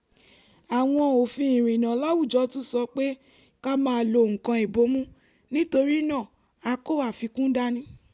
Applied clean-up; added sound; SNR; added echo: none; none; none; none.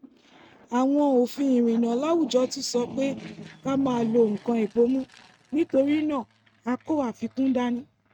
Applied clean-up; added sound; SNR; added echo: neural mask model RNNoise.